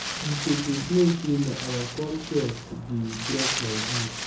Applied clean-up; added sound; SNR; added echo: none; Wind; 5 dB; reverberation time 0.5 s.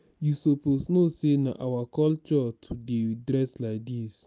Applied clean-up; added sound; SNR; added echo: none; none; none; none.